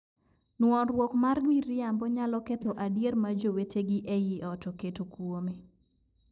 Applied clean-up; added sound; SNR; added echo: neural separator model SepFormer DNS4.